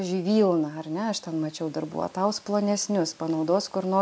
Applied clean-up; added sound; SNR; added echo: none; none; none; none.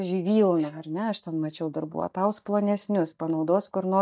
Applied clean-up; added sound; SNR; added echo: neural mask model DeepFilterNet 3.